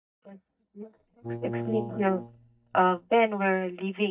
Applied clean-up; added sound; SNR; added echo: neural mask model DeepFilterNet 3.